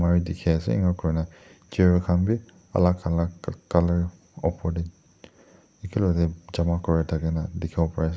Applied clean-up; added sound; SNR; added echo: none; none; none; none.